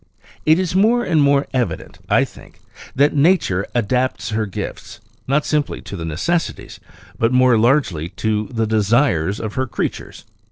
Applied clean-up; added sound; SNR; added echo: neural separator model SepFormer DNS4.